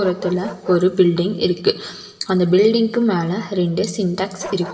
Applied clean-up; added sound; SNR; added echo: none; Bark; 20 dB; reverberation time 0.9 s.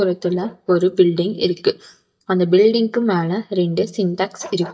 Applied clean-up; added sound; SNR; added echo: neural mask model DeepFilterNet 3.